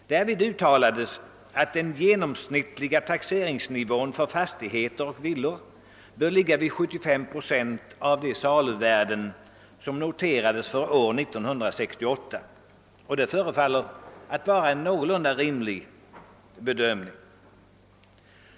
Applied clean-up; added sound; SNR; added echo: none; none; none; none.